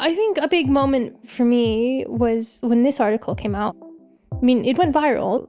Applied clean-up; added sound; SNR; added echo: none; none; none; none.